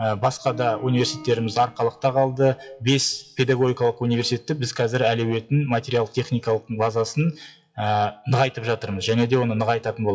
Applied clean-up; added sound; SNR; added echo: classical method WPE with log-MMSE.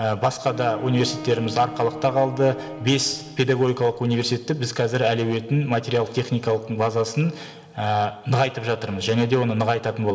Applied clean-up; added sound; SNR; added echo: none; Bowed string instrument; 14 dB; reverberation time 1.0 s.